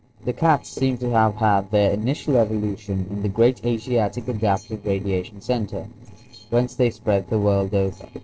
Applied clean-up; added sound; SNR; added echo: neural separator model SepFormer DNS4.